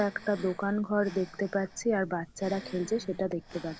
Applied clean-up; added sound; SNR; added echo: none; Breathing; 18 dB; none.